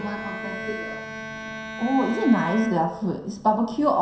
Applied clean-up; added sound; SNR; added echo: none; Bowed string instrument; 10 dB; reverberation time 0.7 s.